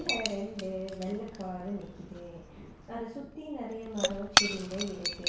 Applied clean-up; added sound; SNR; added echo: none; Shatter / Crushing; -3 dB; reverberation time 0.6 s.